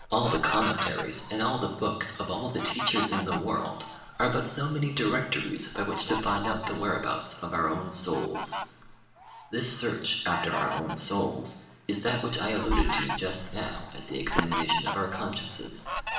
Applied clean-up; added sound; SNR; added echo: none; Fowl; 5 dB; reverberation time 0.8 s.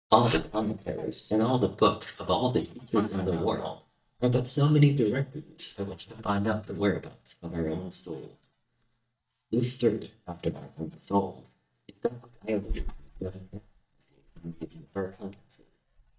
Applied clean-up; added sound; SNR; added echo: neural mask model DeepFilterNet 3.